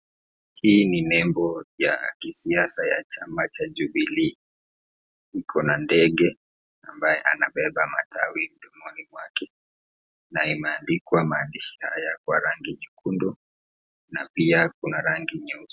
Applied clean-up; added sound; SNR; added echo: none; none; none; none.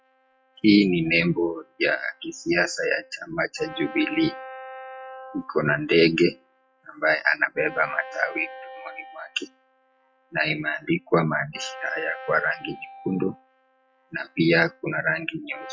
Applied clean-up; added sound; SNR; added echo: classical method log-MMSE.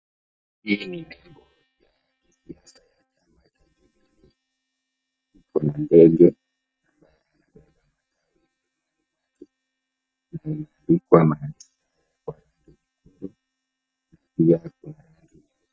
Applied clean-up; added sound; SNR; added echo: neural mask model DeepFilterNet 3.